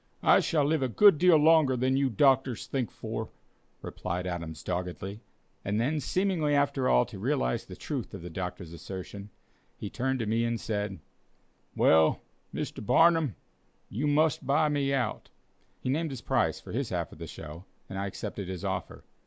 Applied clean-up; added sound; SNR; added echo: none; none; none; none.